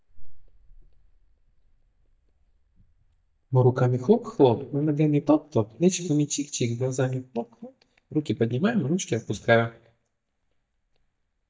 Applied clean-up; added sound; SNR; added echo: neural mask model DeepFilterNet 3.